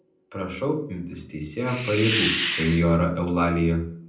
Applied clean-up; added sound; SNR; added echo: none; Hiss; 3 dB; reverberation time 0.6 s.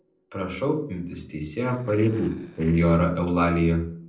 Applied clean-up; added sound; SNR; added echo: neural separator model SepFormer DNS4.